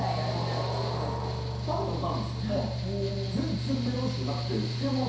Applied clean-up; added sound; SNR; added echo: none; Mechanical fan; -1 dB; reverberation time 0.7 s.